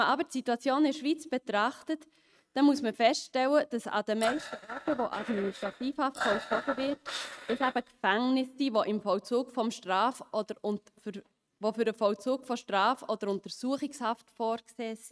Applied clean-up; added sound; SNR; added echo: neural mask model RNNoise.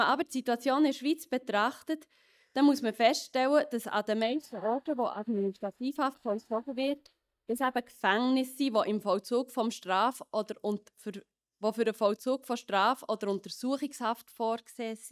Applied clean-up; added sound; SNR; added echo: neural mask model DeepFilterNet 3.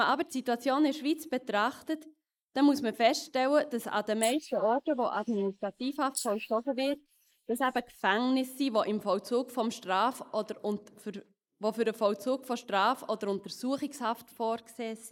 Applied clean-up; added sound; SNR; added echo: neural mask model Resemble Enhance denoiser.